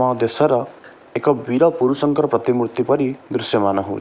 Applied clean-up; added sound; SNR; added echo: none; none; none; none.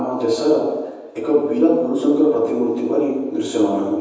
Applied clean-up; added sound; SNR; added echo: none; none; none; reverberation time 1.1 s.